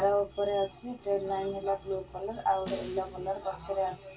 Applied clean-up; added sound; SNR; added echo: none; Snare drum; 15 dB; reverberation time 0.1 s.